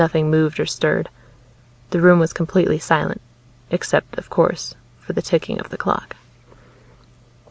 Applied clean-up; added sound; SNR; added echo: none; none; none; none.